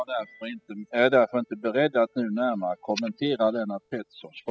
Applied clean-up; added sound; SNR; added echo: classical method spectral subtraction.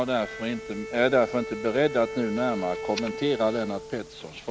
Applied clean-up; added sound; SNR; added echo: none; Bowed string instrument; 10 dB; none.